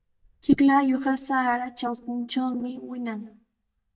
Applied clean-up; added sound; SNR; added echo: neural mask model DeepFilterNet 3.